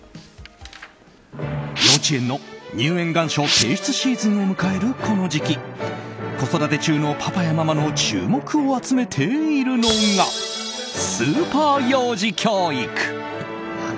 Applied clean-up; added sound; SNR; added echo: none; Drawer open or close; 18 dB; none.